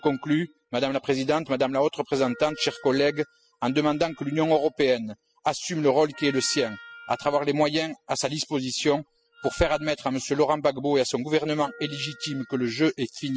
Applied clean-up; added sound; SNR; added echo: classical method spectral subtraction.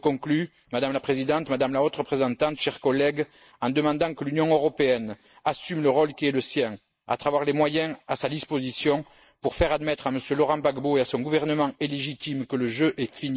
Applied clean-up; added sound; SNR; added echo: neural mask model Resemble Enhance denoiser.